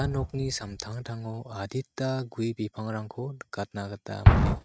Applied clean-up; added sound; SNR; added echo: neural mask model RNNoise.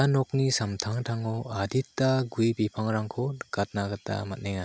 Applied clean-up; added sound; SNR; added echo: none; none; none; none.